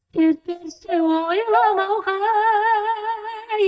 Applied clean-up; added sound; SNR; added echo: neural mask model DeepFilterNet 3.